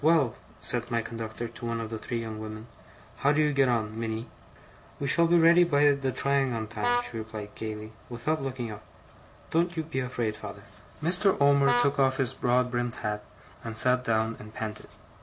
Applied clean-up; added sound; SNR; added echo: none; Vehicle horn, car horn, honking; 6 dB; none.